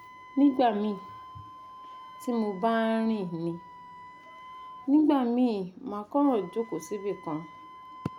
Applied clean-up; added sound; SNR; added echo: none; Wind instrument, woodwind instrument; 19 dB; none.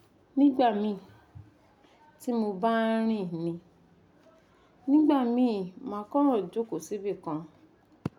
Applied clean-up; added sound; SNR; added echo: none; none; none; none.